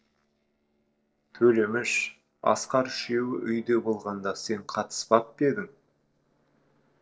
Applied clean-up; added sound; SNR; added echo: neural separator model SepFormer DNS4.